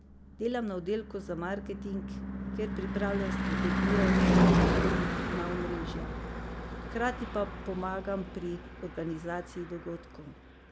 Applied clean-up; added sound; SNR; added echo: none; Car passing by / Engine / Truck; -5 dB; none.